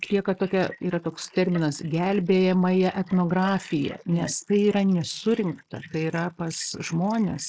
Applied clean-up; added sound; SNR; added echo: neural mask model Resemble Enhance denoiser.